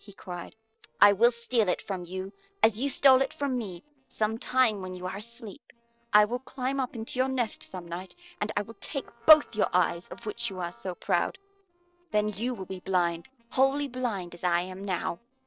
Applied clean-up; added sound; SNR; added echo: neural separator model SepFormer DNS4.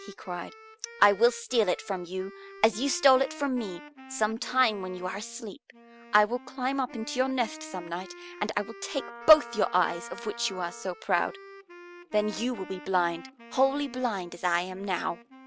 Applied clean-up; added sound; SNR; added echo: none; Wind instrument, woodwind instrument + Wind instrument, woodwind instrument; 18 dB; none.